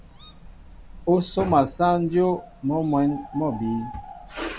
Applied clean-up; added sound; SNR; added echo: none; Bird; 17 dB; none.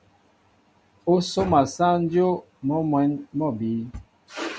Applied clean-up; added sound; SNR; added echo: none; none; none; none.